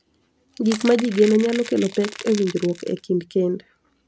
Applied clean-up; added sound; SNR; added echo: none; Crackle / Crushing; 14 dB; none.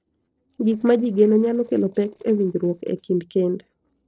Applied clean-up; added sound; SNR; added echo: neural separator model SepFormer DNS4.